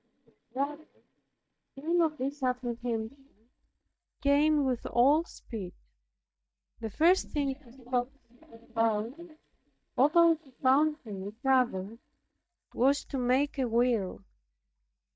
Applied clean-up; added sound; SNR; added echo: neural mask model DeepFilterNet 3.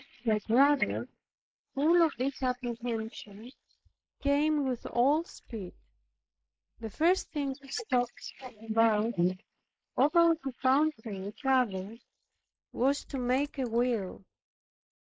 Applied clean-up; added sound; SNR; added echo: neural mask model Resemble Enhance denoiser.